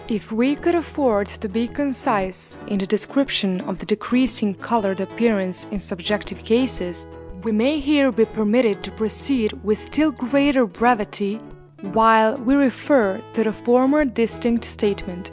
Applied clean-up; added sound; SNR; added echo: none; Guitar; 17 dB; none.